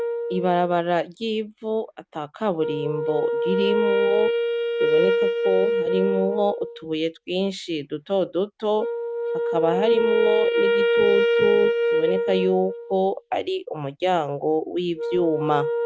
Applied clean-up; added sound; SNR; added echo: neural mask model RNNoise.